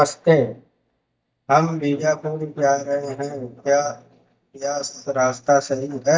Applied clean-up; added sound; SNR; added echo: neural mask model DeepFilterNet 3.